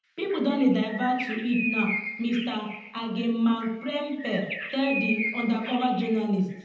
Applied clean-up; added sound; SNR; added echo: none; Bird; 9 dB; reverberation time 0.8 s.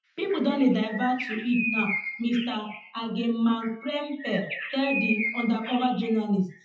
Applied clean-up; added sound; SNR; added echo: classical method WPE with log-MMSE.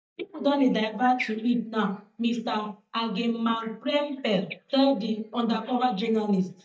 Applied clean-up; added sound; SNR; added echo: neural mask model DeepFilterNet 3.